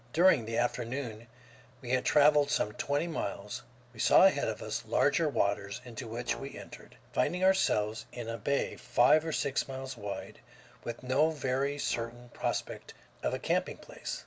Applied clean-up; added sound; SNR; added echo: none; Brass instrument; 20 dB; none.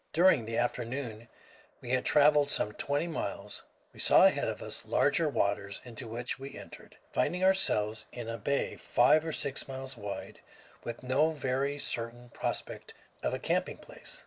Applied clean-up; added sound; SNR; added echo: neural mask model Resemble Enhance denoiser.